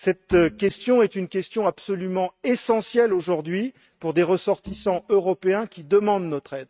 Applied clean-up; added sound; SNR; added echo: neural mask model RNNoise.